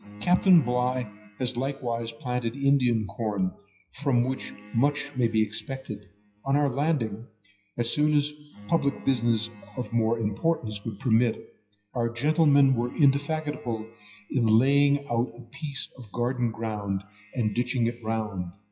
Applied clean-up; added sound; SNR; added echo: classical method WPE with log-MMSE.